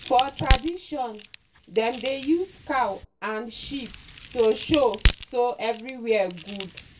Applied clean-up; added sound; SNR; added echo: none; Crack; 4 dB; reverberation time 0.2 s.